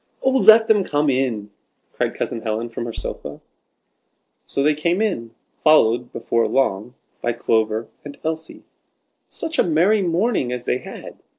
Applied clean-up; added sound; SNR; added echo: neural separator model SepFormer DNS4.